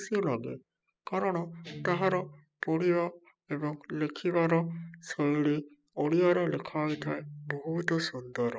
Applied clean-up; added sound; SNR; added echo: classical method spectral subtraction.